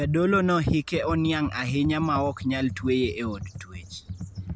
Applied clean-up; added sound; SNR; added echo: none; Computer keyboard; 11 dB; none.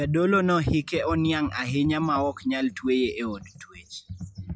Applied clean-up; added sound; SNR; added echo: classical method log-MMSE.